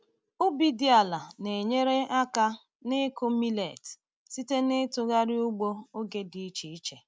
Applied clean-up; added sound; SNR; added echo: none; none; none; none.